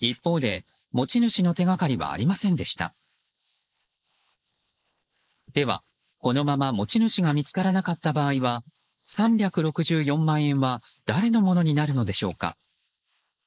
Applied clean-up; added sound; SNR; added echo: neural mask model Resemble Enhance denoiser.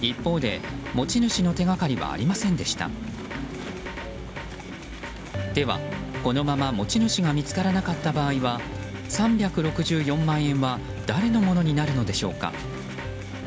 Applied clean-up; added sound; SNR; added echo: none; Drum kit; 13 dB; none.